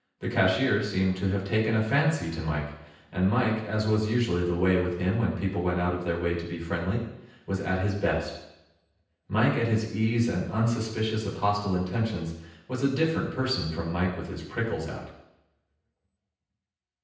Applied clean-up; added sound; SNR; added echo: none; none; none; reverberation time 0.9 s.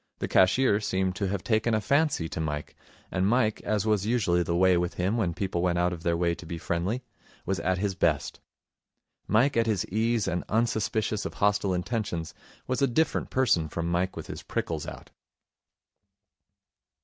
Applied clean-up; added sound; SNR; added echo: none; none; none; none.